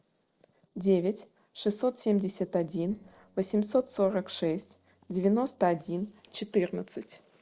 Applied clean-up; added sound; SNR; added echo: neural separator model SepFormer DNS4.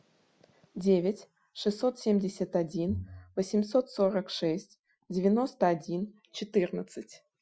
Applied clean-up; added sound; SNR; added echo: classical method Wiener filter.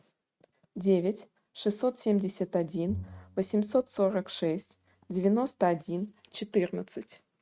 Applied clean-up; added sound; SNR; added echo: neural mask model RNNoise.